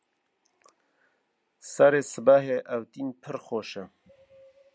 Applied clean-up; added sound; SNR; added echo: none; none; none; none.